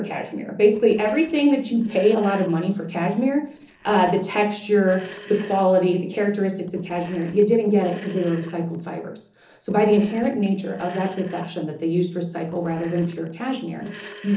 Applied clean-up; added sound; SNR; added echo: neural separator model SepFormer DNS4.